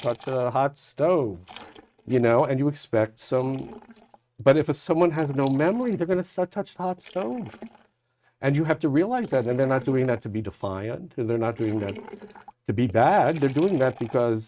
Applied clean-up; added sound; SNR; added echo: neural mask model RNNoise.